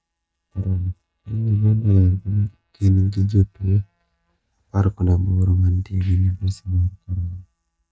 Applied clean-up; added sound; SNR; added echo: neural mask model DeepFilterNet 3.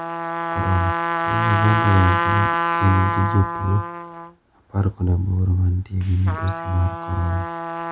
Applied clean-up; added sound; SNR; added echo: none; Trumpet; 3 dB; none.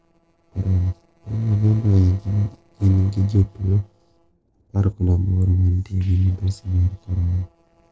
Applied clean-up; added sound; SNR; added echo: neural separator model SepFormer DNS4.